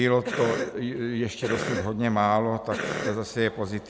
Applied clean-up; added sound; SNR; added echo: none; Cough; 7 dB; none.